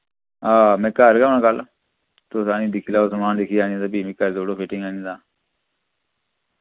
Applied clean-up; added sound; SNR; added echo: none; none; none; none.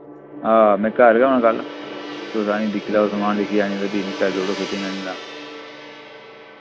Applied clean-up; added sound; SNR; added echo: none; Gong; 12 dB; none.